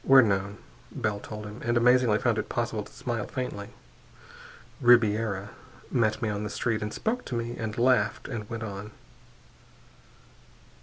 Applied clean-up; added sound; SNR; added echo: none; none; none; none.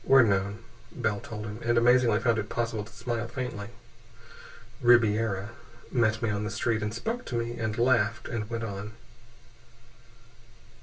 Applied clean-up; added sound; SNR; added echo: none; none; none; reverberation time 0.1 s.